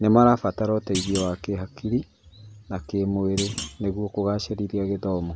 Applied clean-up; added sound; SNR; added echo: none; Thump, thud; 11 dB; none.